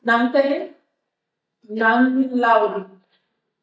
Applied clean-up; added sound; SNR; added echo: neural mask model DeepFilterNet 3.